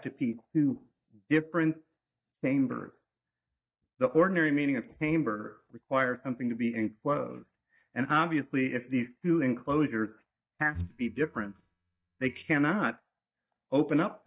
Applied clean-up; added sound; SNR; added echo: neural mask model DeepFilterNet 3.